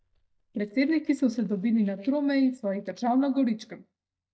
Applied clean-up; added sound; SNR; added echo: neural mask model DeepFilterNet 3.